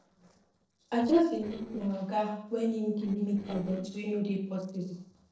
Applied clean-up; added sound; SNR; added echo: neural separator model SepFormer DNS4.